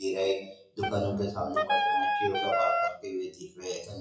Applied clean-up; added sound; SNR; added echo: classical method WPE with log-MMSE.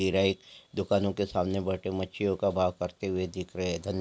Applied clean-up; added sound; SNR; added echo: none; none; none; none.